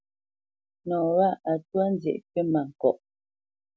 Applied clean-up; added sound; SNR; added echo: none; none; none; none.